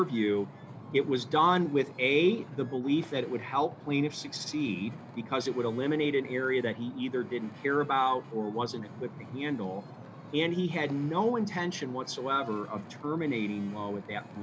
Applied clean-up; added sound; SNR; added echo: none; Wind / Ocean; 16 dB; none.